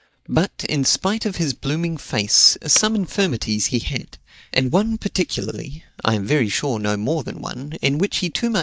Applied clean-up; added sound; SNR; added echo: neural mask model DeepFilterNet 3.